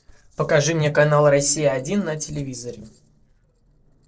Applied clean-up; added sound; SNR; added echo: neural separator model SepFormer DNS4.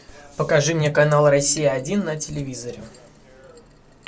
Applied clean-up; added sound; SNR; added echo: none; Bowed string instrument + Chink, clink; 16 dB; none.